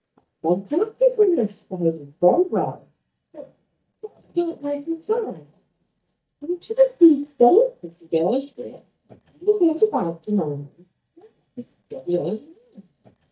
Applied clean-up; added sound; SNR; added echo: neural mask model DeepFilterNet 3.